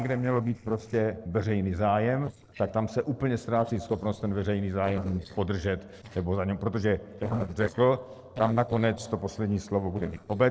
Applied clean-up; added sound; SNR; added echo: neural separator model SepFormer DNS4.